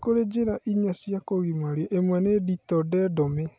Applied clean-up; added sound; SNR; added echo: none; none; none; none.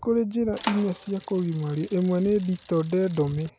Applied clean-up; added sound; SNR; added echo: none; Bicycle; 16 dB; none.